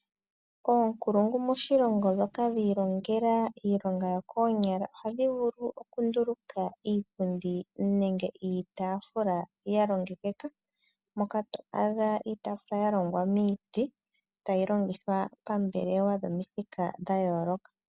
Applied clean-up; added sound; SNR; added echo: none; none; none; none.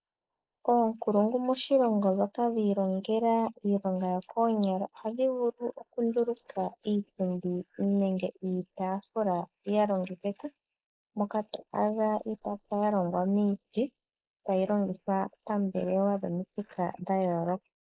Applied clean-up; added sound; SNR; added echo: neural mask model Resemble Enhance denoiser.